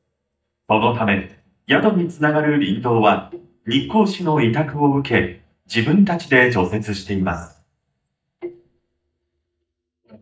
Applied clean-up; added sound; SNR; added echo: neural mask model DeepFilterNet 3.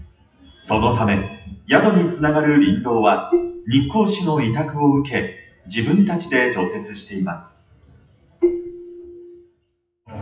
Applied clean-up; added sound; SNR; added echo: classical method WPE with log-MMSE.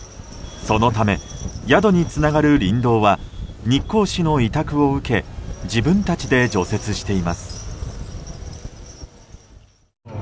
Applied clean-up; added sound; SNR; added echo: none; none; none; none.